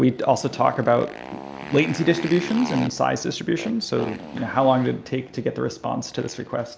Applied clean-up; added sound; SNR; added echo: none; Motorcycle; 15 dB; none.